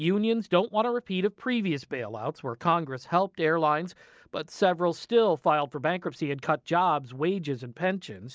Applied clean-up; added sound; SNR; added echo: none; none; none; none.